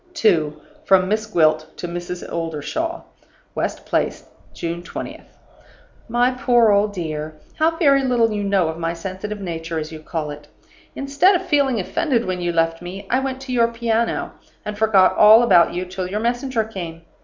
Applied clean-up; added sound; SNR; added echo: none; none; none; none.